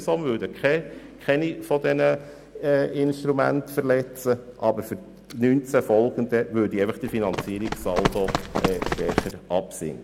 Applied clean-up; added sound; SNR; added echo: none; Run; 3 dB; none.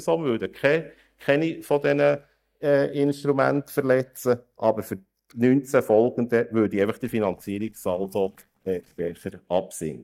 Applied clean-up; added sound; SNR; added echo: neural mask model DeepFilterNet 3.